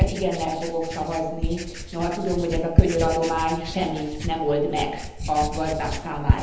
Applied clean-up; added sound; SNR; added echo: none; Writing; 1 dB; reverberation time 0.9 s.